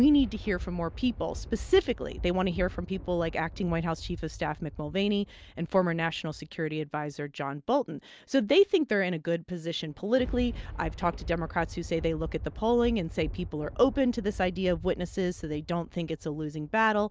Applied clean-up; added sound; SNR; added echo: none; Thunder; 13 dB; none.